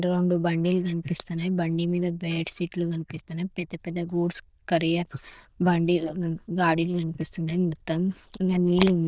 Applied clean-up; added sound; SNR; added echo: neural diffusion model UNIVERSE++.